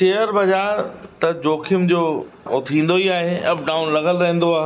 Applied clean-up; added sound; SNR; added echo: none; none; none; none.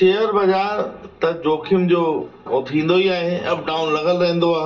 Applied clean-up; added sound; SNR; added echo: none; none; none; reverberation time 0.3 s.